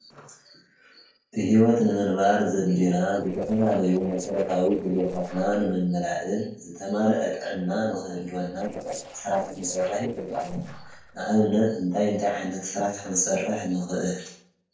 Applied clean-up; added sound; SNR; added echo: neural separator model SepFormer DNS4.